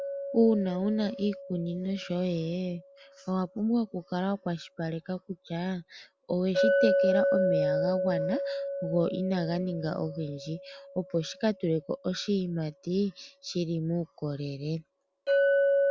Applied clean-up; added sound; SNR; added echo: none; Chink, clink; 1 dB; none.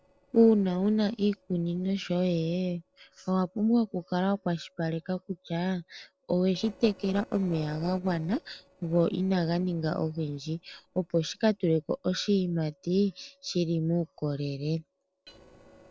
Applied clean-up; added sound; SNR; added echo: neural separator model SepFormer DNS4.